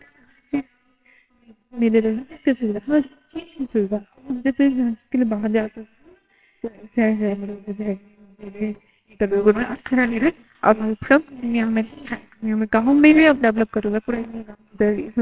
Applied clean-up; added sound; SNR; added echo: neural separator model SepFormer WHAMR!.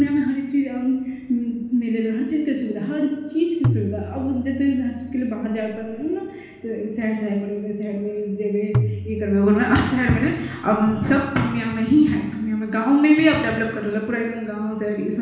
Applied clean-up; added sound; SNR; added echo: none; Tabla; 7 dB; reverberation time 1.1 s.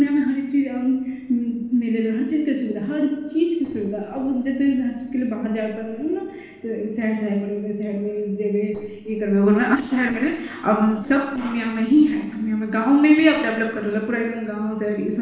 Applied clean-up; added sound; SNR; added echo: neural separator model SepFormer DNS4.